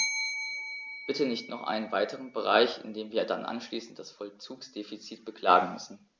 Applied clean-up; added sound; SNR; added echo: none; Bell; 10 dB; none.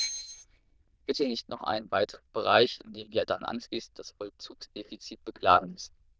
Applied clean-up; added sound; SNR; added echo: neural diffusion model UNIVERSE++.